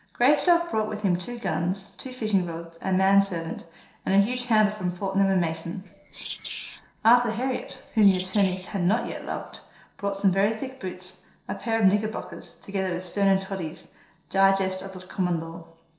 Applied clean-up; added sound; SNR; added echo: neural separator model SepFormer DNS4.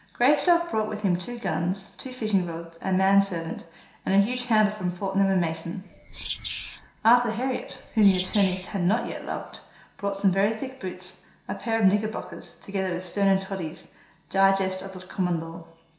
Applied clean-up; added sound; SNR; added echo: none; Wild animals; 4 dB; reverberation time 0.7 s.